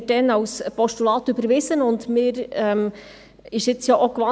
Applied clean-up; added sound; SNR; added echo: none; none; none; none.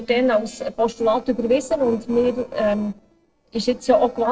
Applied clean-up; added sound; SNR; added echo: neural separator model SepFormer DNS4.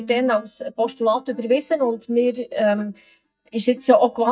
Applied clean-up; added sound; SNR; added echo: neural mask model DeepFilterNet 3.